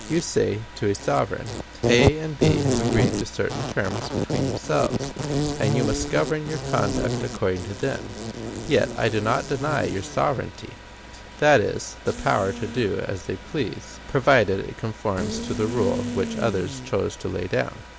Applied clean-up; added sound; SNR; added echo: none; Insect; 4 dB; none.